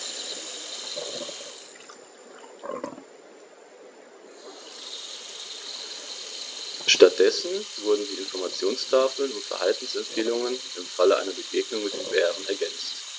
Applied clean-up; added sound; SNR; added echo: none; Sink (filling or washing) / Water tap, faucet; 9 dB; none.